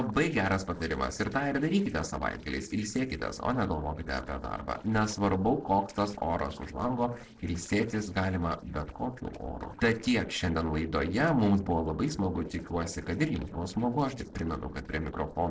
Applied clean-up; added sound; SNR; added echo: neural separator model SepFormer DNS4.